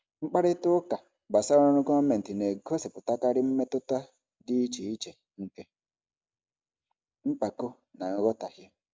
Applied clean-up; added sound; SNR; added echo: none; none; none; none.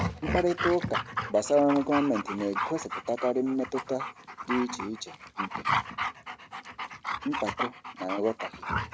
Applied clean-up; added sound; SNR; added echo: none; Dog; 4 dB; none.